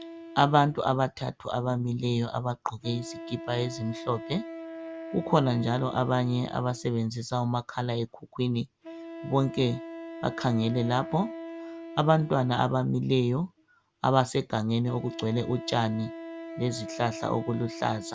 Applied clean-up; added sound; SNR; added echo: none; Wind instrument, woodwind instrument; 14 dB; none.